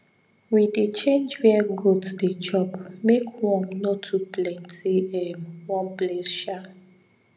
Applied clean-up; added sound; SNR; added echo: none; none; none; none.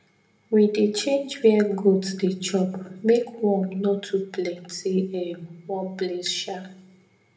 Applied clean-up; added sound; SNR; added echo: none; none; none; reverberation time 0.5 s.